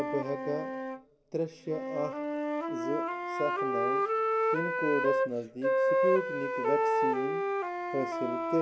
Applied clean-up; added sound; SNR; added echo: none; Wind instrument, woodwind instrument; -5 dB; reverberation time 1.6 s.